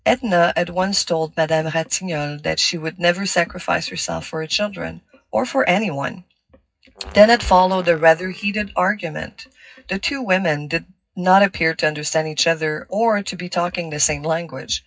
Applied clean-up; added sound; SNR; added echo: classical method WPE with log-MMSE.